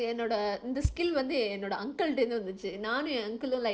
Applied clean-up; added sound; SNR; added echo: neural separator model SepFormer DNS4.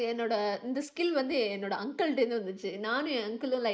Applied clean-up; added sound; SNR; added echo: neural mask model Resemble Enhance denoiser.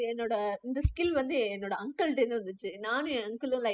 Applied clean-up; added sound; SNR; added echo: classical method spectral subtraction.